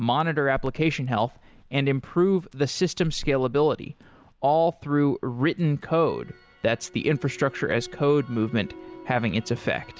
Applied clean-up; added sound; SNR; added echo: none; Crackle; 19 dB; none.